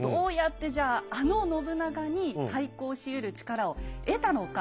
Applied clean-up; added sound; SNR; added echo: none; none; none; none.